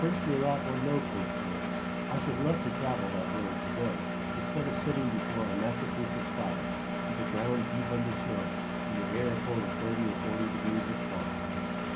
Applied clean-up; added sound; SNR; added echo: none; Engine; -1 dB; reverberation time 0.3 s.